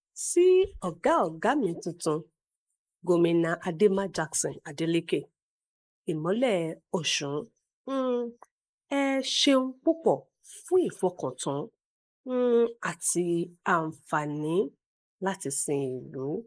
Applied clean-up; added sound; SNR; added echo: neural mask model Resemble Enhance denoiser.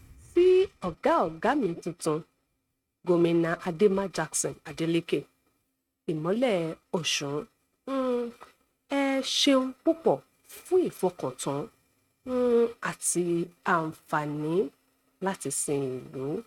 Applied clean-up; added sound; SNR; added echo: neural mask model RNNoise.